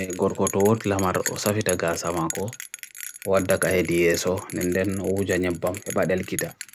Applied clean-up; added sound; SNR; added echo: none; Bell; 12 dB; none.